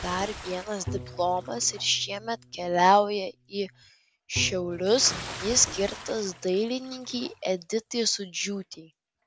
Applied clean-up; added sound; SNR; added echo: none; Bowed string instrument + Bathtub (filling or washing) / Splash, splatter; 14 dB; none.